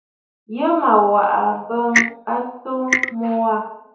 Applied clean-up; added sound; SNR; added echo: none; Clock; 4 dB; reverberation time 2.1 s.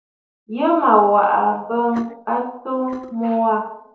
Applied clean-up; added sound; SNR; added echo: neural separator model SepFormer DNS4.